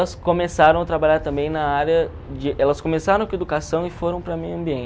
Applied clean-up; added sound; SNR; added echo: none; Aircraft; 15 dB; none.